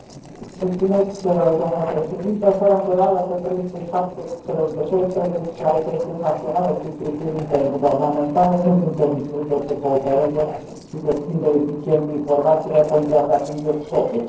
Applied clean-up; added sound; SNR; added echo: neural separator model SepFormer DNS4.